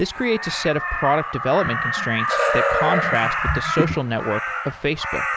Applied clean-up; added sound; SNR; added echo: none; Crow; 0 dB; none.